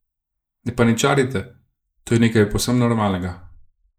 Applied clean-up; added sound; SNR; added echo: neural mask model Resemble Enhance denoiser.